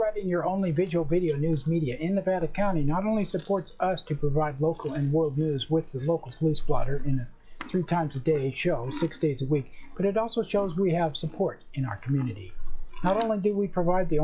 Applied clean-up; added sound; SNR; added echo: classical method log-MMSE.